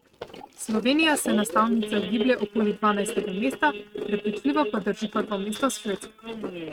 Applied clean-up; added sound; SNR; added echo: neural mask model RNNoise.